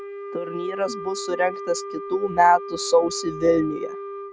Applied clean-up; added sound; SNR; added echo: none; Wind instrument, woodwind instrument; 10 dB; none.